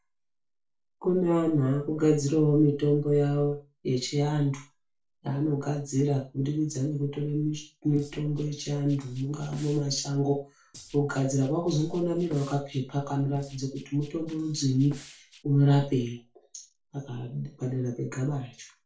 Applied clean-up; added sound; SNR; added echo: neural separator model SepFormer DNS4.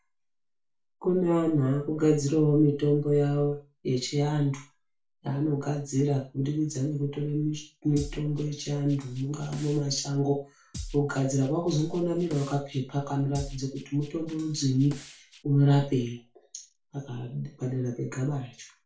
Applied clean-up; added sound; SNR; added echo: none; Drum kit; 16 dB; reverberation time 0.3 s.